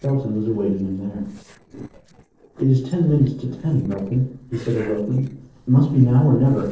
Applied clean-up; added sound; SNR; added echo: neural separator model SepFormer DNS4.